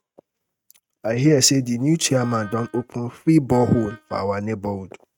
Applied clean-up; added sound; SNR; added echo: neural mask model RNNoise.